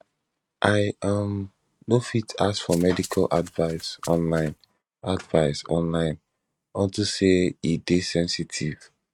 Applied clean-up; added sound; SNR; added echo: neural mask model RNNoise.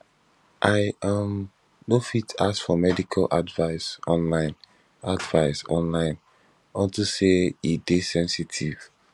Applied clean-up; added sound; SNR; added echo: none; none; none; none.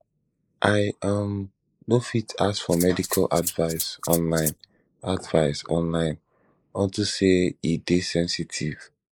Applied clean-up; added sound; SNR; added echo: neural mask model Resemble Enhance denoiser.